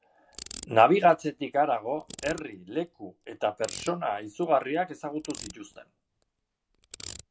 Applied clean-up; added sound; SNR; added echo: none; Ratchet, pawl; 18 dB; none.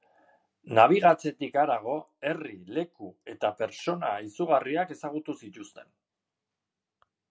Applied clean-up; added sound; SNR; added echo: none; none; none; none.